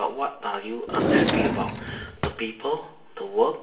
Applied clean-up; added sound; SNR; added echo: none; Drawer open or close; -3 dB; reverberation time 0.7 s.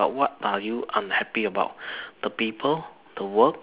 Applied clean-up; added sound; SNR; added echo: none; none; none; none.